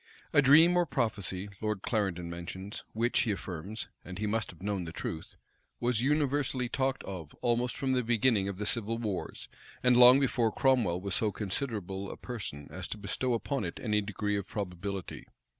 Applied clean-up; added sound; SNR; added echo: none; none; none; none.